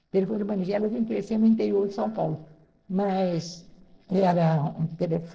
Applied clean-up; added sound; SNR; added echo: neural separator model SepFormer DNS4.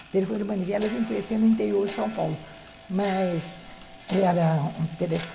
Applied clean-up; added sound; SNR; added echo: none; Clock; 17 dB; reverberation time 1.2 s.